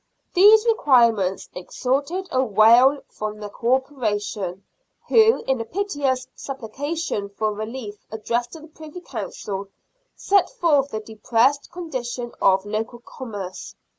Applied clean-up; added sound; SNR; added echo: none; none; none; none.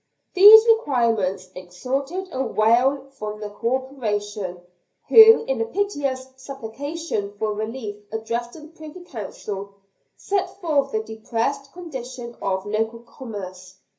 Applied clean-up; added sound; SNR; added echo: none; none; none; reverberation time 0.3 s.